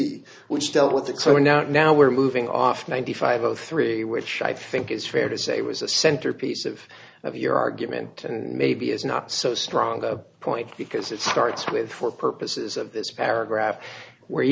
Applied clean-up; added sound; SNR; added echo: none; none; none; none.